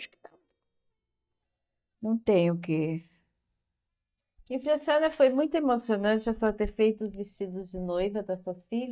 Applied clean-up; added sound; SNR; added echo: neural mask model DeepFilterNet 3.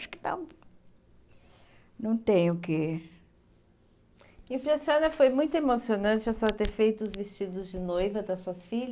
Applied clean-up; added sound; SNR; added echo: none; none; none; none.